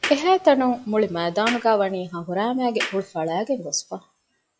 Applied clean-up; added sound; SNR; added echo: classical method log-MMSE.